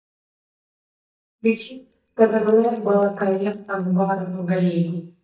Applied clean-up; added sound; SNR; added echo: neural mask model DeepFilterNet 3.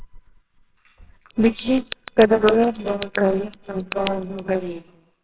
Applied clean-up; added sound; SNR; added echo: neural separator model SepFormer WHAMR!.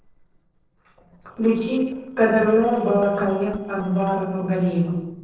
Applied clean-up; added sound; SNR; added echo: neural separator model SepFormer DNS4.